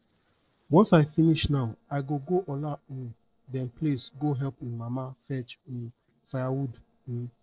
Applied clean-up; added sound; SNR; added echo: neural separator model SepFormer DNS4.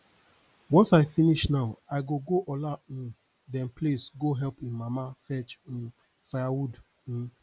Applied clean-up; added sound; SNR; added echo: none; none; none; none.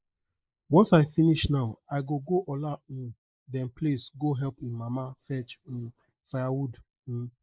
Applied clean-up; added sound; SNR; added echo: neural mask model Resemble Enhance denoiser.